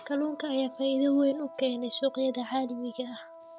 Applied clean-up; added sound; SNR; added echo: none; Wind instrument, woodwind instrument; 18 dB; none.